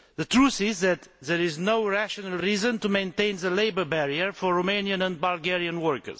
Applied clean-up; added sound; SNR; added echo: none; none; none; none.